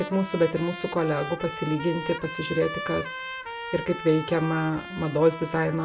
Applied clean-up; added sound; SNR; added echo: none; Trumpet; 10 dB; reverberation time 0.3 s.